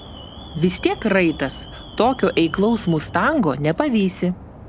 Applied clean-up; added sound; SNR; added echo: none; Alarm; 16 dB; none.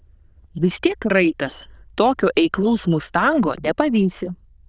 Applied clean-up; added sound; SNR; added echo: neural diffusion model UNIVERSE++.